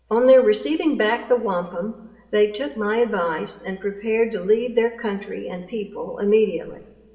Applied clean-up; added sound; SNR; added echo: none; none; none; reverberation time 1.6 s.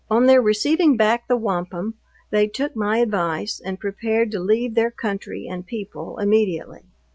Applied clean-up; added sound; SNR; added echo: none; none; none; none.